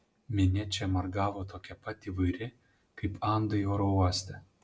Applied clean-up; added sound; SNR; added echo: none; none; none; none.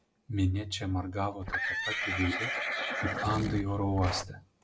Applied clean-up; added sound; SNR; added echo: none; Livestock, farm animals, working animals; 1 dB; none.